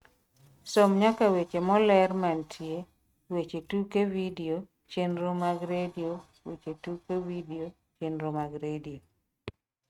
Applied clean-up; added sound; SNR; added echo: neural mask model RNNoise.